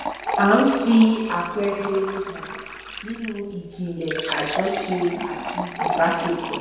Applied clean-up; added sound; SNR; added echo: none; Fill (with liquid); 6 dB; reverberation time 1.1 s.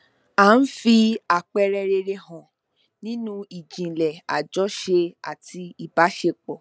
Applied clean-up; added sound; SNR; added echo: none; none; none; none.